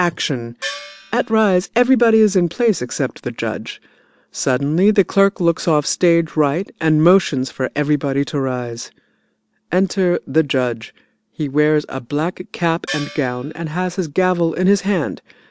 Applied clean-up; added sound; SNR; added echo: none; Gong; 12 dB; none.